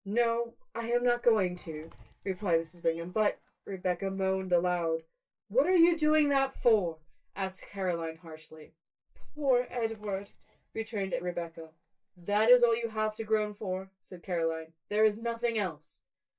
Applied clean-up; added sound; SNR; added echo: neural mask model DeepFilterNet 3.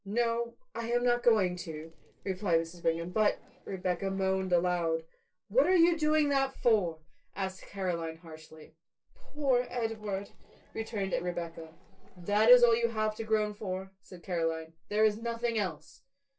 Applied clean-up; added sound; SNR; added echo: neural separator model SepFormer DNS4.